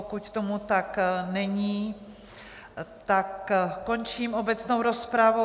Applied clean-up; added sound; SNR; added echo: none; none; none; none.